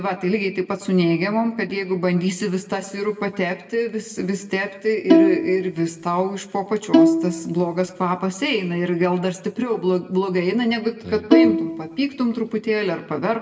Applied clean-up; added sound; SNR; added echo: none; Bowed string instrument; -3 dB; reverberation time 0.6 s.